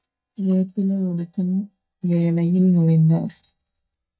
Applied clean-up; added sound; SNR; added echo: neural mask model DeepFilterNet 3.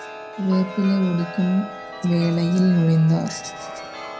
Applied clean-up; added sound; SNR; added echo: none; Chime; 13 dB; reverberation time 0.2 s.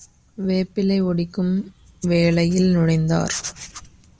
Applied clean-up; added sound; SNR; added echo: none; none; none; none.